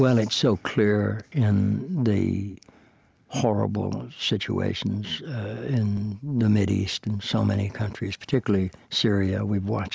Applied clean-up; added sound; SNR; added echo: none; none; none; none.